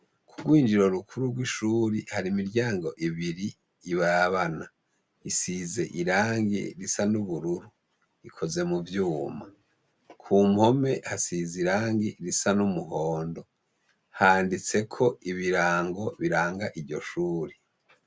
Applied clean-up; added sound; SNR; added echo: none; none; none; none.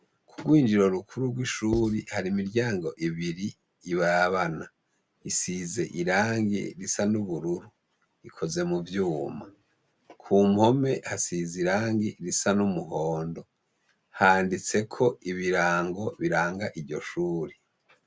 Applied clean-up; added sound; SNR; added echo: none; Writing; 12 dB; none.